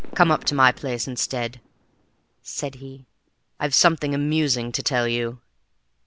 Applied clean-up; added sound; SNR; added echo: none; Fireworks; 16 dB; none.